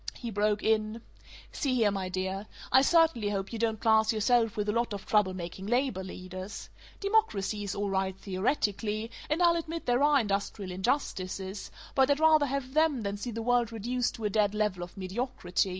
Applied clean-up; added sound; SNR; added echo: none; none; none; none.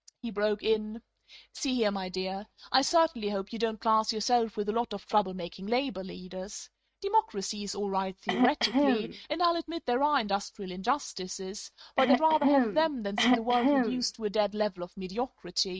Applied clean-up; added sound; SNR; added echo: neural mask model RNNoise.